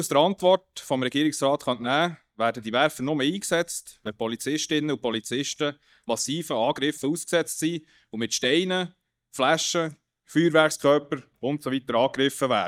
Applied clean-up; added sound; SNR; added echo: neural mask model DeepFilterNet 3.